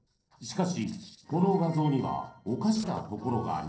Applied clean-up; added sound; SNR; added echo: neural separator model SepFormer DNS4.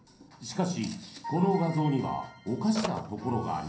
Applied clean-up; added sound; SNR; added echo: none; Telephone; 16 dB; reverberation time 0.6 s.